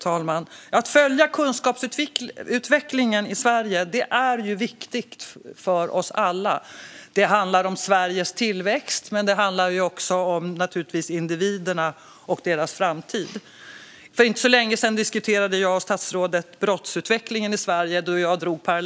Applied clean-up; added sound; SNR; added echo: none; none; none; none.